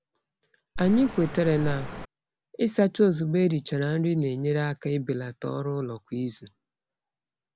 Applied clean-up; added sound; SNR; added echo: none; Cricket; 0 dB; none.